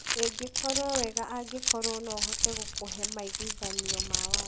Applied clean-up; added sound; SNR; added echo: none; Keys jangling; -5 dB; none.